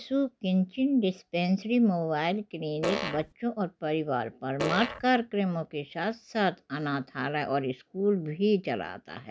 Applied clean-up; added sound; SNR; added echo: none; Fart; 4 dB; none.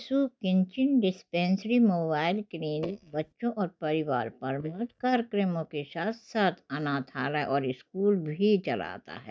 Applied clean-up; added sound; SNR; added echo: neural mask model DeepFilterNet 3.